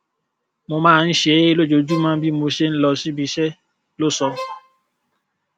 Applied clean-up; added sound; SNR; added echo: none; Bowed string instrument; 15 dB; none.